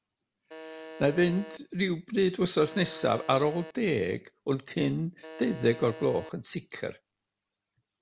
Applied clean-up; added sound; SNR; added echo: none; Alarm; 15 dB; none.